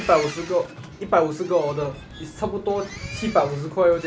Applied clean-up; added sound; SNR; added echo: none; Boat, Water vehicle; 16 dB; none.